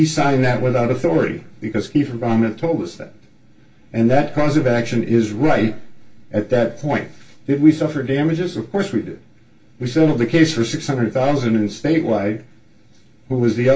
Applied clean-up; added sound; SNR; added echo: none; none; none; reverberation time 0.2 s.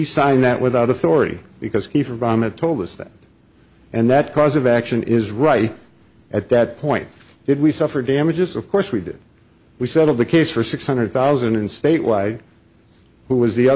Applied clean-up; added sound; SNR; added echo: none; none; none; none.